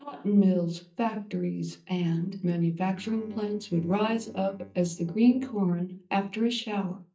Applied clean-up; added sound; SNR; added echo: neural mask model DeepFilterNet 3.